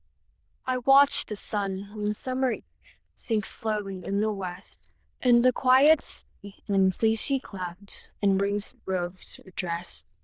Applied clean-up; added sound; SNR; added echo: neural diffusion model UNIVERSE++.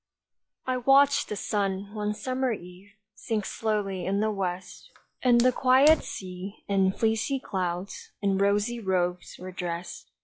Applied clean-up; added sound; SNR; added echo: classical method log-MMSE.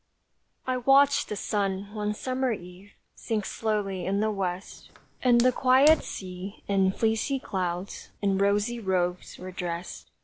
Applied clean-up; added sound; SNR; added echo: none; Fire; 16 dB; none.